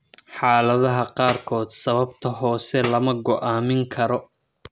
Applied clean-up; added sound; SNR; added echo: none; Tambourine; 16 dB; none.